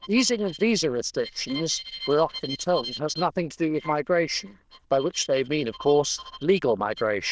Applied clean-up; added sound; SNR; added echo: neural diffusion model UNIVERSE++.